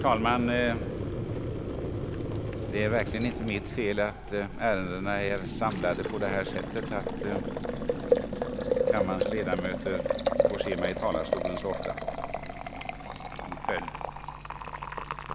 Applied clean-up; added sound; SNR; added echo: none; Boiling; 0 dB; none.